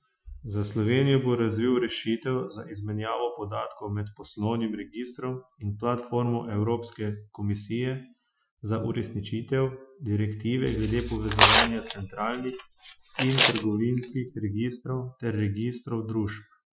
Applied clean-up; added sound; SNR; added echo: classical method Wiener filter.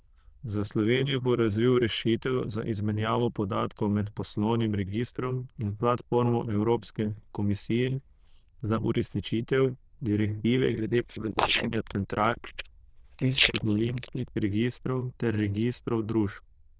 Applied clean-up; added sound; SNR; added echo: neural diffusion model UNIVERSE++.